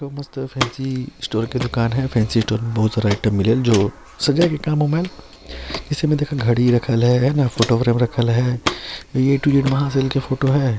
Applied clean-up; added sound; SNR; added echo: none; Walk, footsteps; 14 dB; none.